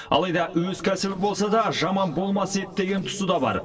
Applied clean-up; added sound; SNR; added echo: neural separator model SepFormer DNS4.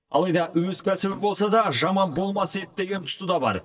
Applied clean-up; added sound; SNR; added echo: neural mask model DeepFilterNet 3.